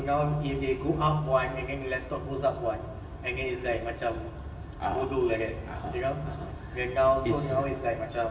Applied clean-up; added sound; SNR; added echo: none; none; none; reverberation time 1.1 s.